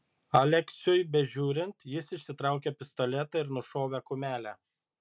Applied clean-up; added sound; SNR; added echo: none; none; none; none.